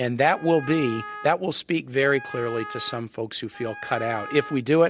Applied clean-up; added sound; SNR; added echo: none; Wind instrument, woodwind instrument; 14 dB; none.